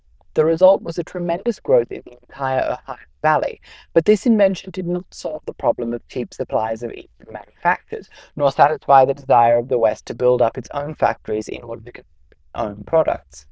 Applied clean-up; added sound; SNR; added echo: neural diffusion model UNIVERSE++.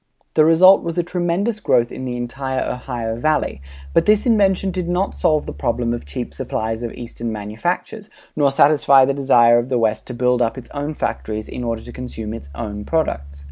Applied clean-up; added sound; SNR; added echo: none; Engine; 18 dB; none.